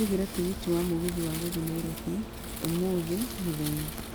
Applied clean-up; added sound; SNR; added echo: none; Wind; 7 dB; none.